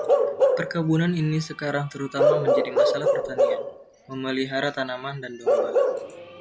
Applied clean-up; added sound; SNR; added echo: none; Bark / Livestock, farm animals, working animals; -4 dB; none.